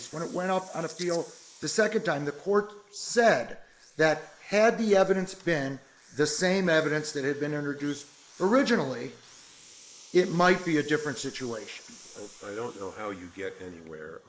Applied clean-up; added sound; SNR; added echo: neural mask model Resemble Enhance denoiser.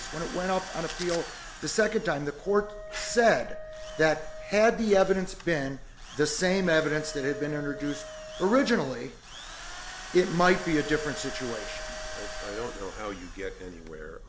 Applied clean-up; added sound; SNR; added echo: none; Drill + Wind instrument, woodwind instrument; 14 dB; none.